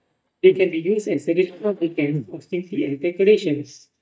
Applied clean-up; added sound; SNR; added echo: neural mask model DeepFilterNet 3.